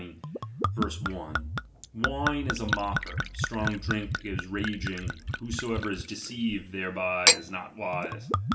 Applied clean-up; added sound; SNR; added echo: none; Gurgling / Chink, clink / Liquid; -2 dB; reverberation time 0.4 s.